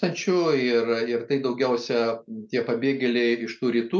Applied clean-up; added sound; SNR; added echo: none; none; none; none.